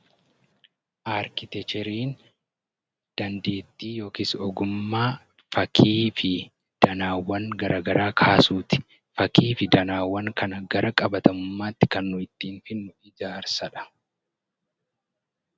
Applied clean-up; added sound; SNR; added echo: none; none; none; none.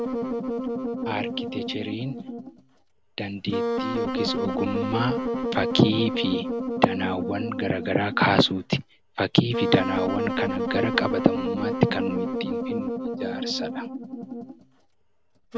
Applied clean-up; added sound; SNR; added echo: none; Wind instrument, woodwind instrument; 2 dB; none.